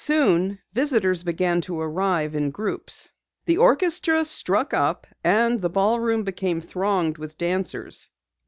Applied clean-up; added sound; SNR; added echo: none; none; none; none.